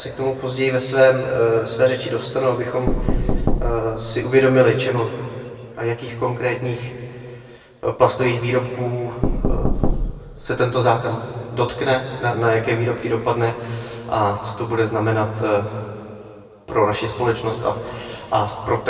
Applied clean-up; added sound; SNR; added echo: none; Knock; 1 dB; reverberation time 2.2 s.